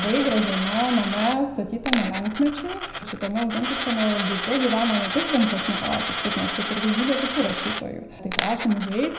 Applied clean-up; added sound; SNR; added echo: none; Coin (dropping); 5 dB; reverberation time 0.7 s.